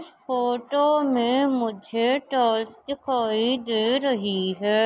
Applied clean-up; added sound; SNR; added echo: none; none; none; none.